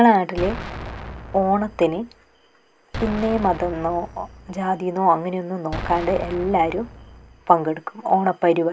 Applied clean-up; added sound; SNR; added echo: none; Explosion; 13 dB; none.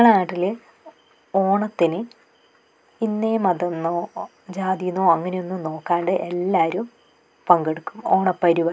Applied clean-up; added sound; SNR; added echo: none; none; none; none.